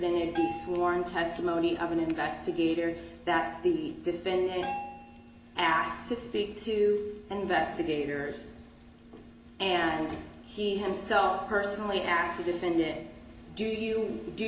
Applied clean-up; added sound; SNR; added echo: none; Bell; 12 dB; reverberation time 2.8 s.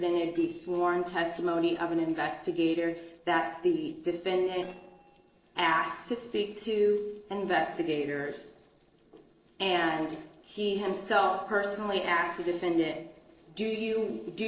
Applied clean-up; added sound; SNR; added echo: neural separator model SepFormer DNS4.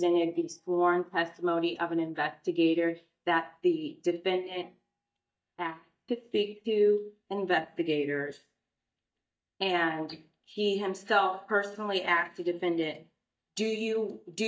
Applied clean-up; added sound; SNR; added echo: neural mask model DeepFilterNet 3.